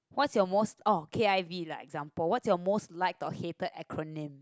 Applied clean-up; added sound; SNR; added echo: none; none; none; none.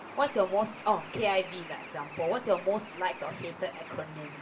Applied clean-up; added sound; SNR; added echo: none; Bird; 13 dB; reverberation time 0.2 s.